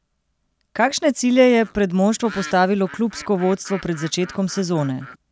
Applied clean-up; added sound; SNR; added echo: none; Bird; 19 dB; none.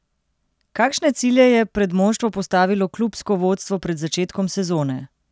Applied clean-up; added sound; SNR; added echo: none; none; none; none.